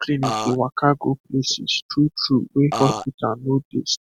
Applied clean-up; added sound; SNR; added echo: none; Burping, eructation; 3 dB; none.